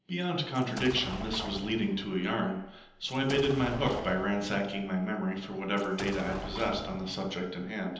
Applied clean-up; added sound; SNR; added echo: none; Explosion; 11 dB; reverberation time 0.9 s.